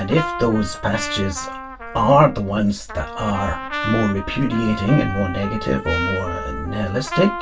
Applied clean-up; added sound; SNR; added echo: none; Trumpet; 8 dB; reverberation time 0.1 s.